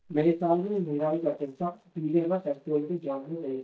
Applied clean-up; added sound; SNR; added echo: neural mask model DeepFilterNet 3.